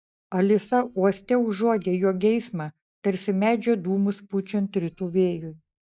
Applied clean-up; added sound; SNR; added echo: neural mask model DeepFilterNet 3.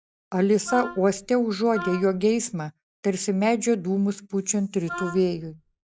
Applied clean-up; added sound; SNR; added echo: none; Wind instrument, woodwind instrument; 13 dB; none.